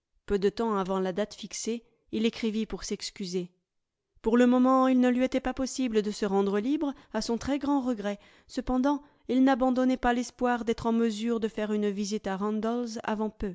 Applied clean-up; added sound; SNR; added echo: none; none; none; none.